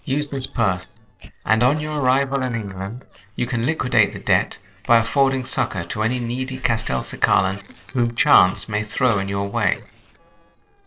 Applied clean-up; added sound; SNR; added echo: neural separator model SepFormer DNS4.